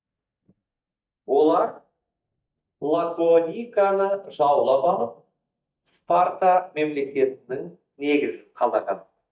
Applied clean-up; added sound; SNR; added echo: neural mask model DeepFilterNet 3.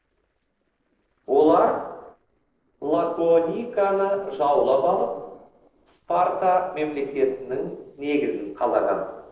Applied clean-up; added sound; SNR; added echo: neural separator model SepFormer DNS4.